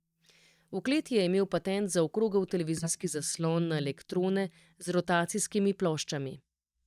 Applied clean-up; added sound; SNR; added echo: neural mask model DeepFilterNet 3.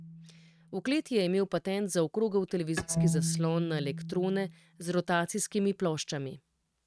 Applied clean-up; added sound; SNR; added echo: neural mask model RNNoise.